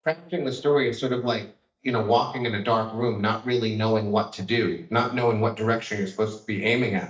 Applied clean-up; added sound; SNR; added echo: neural mask model DeepFilterNet 3.